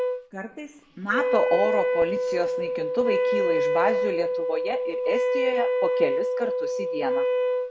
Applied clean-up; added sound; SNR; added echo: none; Wind instrument, woodwind instrument; -4 dB; none.